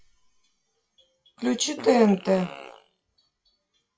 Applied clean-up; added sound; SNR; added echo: classical method WPE with log-MMSE.